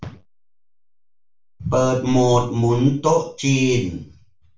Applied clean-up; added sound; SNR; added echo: none; none; none; reverberation time 0.3 s.